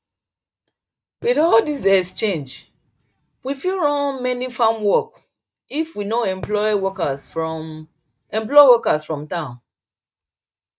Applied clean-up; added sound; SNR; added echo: neural mask model DeepFilterNet 3.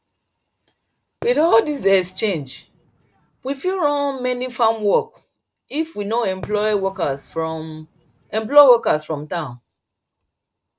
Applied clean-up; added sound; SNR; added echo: neural separator model SepFormer DNS4.